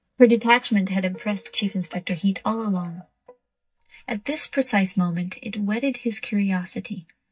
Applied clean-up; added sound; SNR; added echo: neural mask model DeepFilterNet 3.